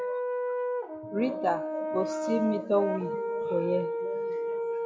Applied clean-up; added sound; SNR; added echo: none; Brass instrument; 0 dB; reverberation time 1.9 s.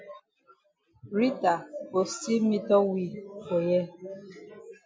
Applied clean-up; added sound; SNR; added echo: none; none; none; none.